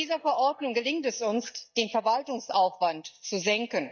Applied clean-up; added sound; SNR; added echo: neural mask model DeepFilterNet 3.